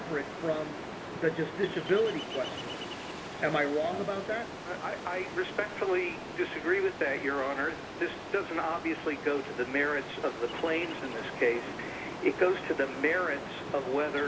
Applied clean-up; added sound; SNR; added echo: none; Ocean; 8 dB; reverberation time 2.0 s.